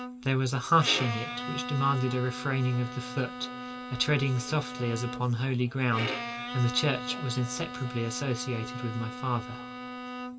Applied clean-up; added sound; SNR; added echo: none; Bowed string instrument; 8 dB; reverberation time 2.7 s.